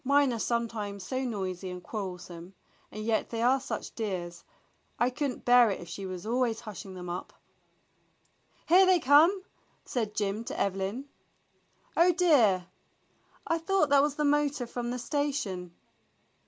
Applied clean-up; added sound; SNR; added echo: none; none; none; none.